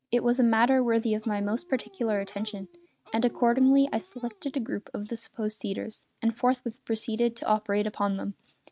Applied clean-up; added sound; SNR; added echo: neural mask model RNNoise.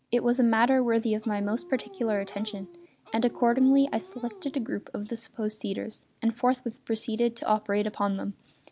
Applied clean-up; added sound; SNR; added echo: none; Dog; 18 dB; none.